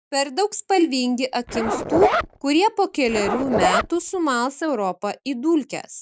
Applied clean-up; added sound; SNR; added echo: none; Zipper (clothing); 2 dB; none.